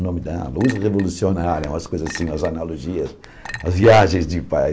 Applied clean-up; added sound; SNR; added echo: none; Chink, clink; 19 dB; none.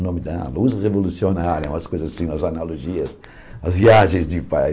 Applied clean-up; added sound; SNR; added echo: none; none; none; none.